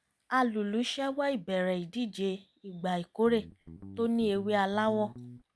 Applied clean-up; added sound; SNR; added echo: none; Guitar; 16 dB; none.